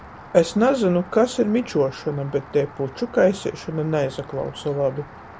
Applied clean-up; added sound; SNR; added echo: none; Rain; 19 dB; none.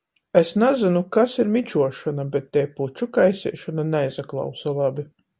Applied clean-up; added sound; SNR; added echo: none; none; none; none.